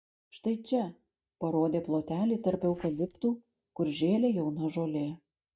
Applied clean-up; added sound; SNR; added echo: neural mask model DeepFilterNet 3.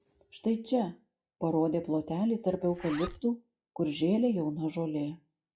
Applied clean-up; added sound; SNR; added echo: classical method log-MMSE.